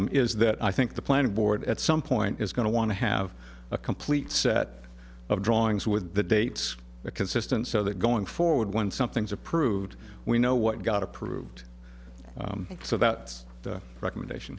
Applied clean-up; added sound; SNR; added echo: none; none; none; none.